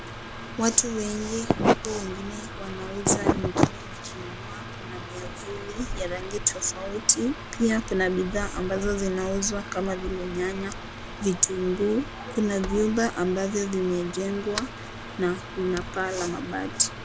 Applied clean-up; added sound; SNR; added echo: none; Mechanical fan + Sliding door; 9 dB; none.